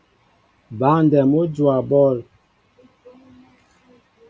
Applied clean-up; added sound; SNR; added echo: none; none; none; none.